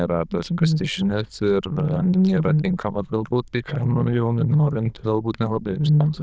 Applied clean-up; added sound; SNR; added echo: neural diffusion model UNIVERSE++.